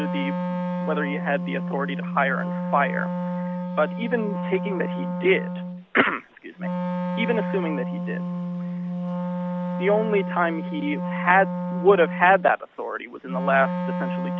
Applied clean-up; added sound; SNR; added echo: none; Wind instrument, woodwind instrument; 3 dB; none.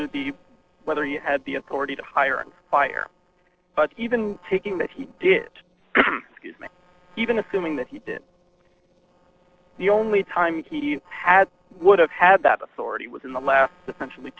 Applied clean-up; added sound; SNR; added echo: neural separator model SepFormer DNS4.